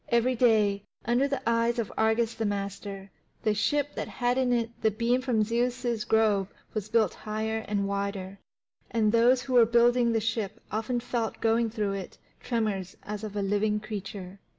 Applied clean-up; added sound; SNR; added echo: none; none; none; none.